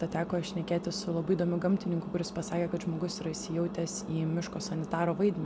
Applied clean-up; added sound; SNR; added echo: none; Engine; 10 dB; none.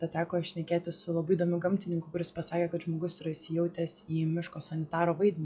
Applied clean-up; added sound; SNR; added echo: classical method log-MMSE.